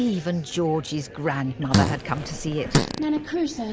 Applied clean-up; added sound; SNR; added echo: none; Fart; -1 dB; none.